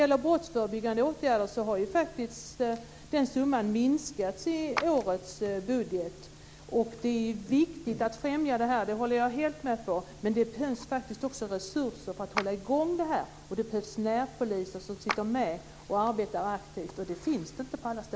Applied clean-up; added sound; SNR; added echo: none; Clapping; 11 dB; none.